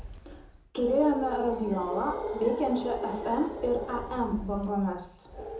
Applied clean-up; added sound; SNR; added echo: none; Animal; 8 dB; reverberation time 0.6 s.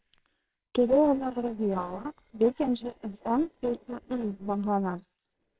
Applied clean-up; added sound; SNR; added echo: neural separator model SepFormer WHAMR!.